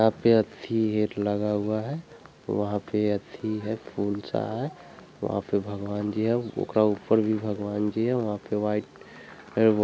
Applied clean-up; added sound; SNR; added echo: none; none; none; none.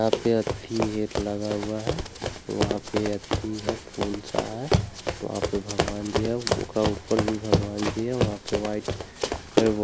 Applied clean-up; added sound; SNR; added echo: none; Run; 0 dB; none.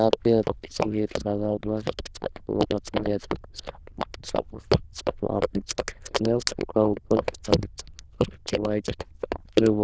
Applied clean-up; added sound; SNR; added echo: neural diffusion model UNIVERSE++.